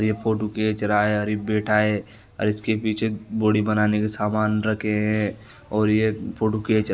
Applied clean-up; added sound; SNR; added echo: none; none; none; none.